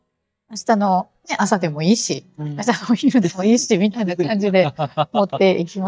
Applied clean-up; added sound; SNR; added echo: neural mask model DeepFilterNet 3.